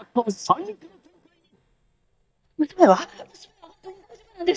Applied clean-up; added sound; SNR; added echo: neural mask model DeepFilterNet 3.